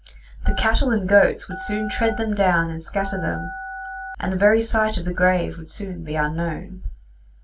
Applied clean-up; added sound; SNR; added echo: none; Telephone; 13 dB; reverberation time 0.2 s.